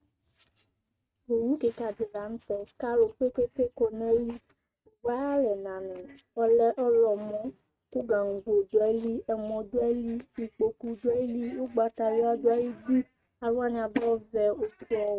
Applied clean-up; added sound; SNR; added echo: neural mask model RNNoise.